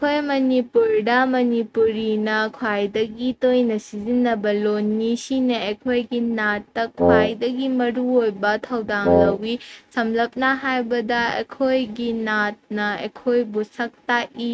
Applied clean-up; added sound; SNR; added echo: neural mask model RNNoise.